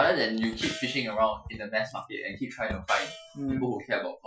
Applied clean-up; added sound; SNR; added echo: classical method Wiener filter.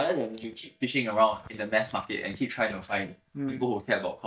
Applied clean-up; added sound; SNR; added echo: neural mask model DeepFilterNet 3.